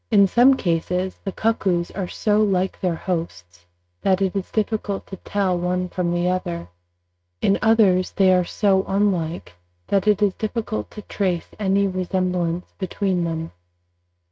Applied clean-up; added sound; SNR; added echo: neural mask model RNNoise.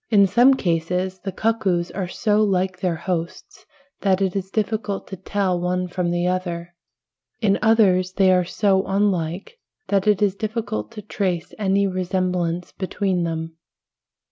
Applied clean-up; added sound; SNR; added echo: none; none; none; none.